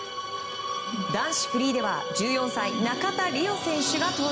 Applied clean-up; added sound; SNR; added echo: none; Whoosh, swoosh, swish; 14 dB; none.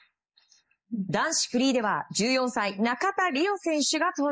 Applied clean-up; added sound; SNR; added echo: neural mask model Resemble Enhance denoiser.